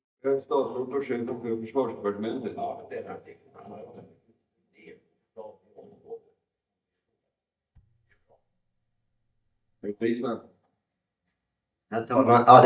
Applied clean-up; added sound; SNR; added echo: neural mask model DeepFilterNet 3.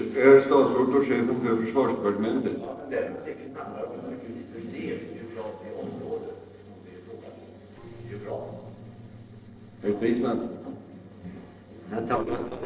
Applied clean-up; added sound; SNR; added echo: neural separator model SepFormer DNS4.